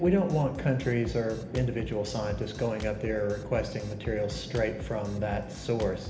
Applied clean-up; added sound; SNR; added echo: none; Drum kit; 12 dB; reverberation time 1.1 s.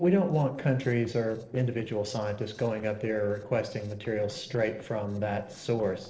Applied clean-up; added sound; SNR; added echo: neural separator model SepFormer DNS4.